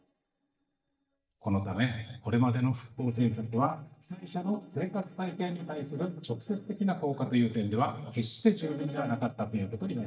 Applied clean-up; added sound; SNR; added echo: neural mask model DeepFilterNet 3.